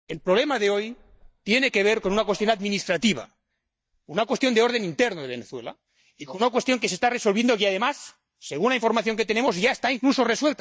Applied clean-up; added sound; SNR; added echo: neural mask model DeepFilterNet 3.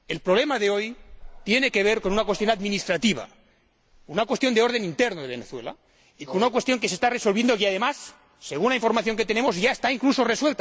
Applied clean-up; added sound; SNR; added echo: none; Wind instrument, woodwind instrument; 16 dB; none.